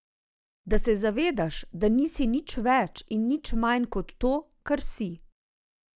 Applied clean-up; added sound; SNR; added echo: none; none; none; none.